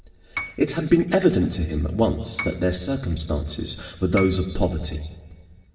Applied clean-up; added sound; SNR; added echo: none; Piano; 15 dB; reverberation time 1.6 s.